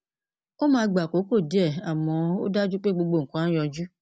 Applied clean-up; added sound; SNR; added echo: none; none; none; none.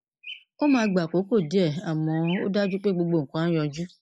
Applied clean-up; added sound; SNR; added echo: neural mask model Resemble Enhance denoiser.